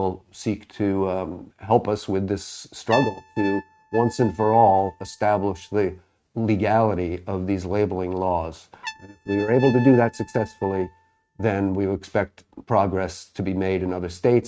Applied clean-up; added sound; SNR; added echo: neural mask model RNNoise.